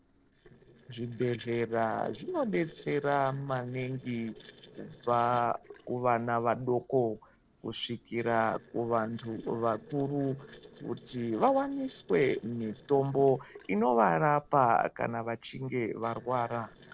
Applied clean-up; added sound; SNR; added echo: neural separator model SepFormer DNS4.